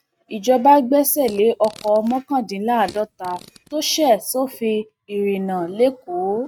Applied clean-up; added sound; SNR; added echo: neural mask model RNNoise.